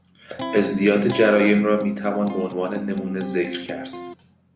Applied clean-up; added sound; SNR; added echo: none; Electric guitar; 12 dB; none.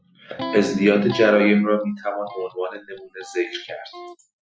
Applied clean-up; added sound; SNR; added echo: classical method Wiener filter.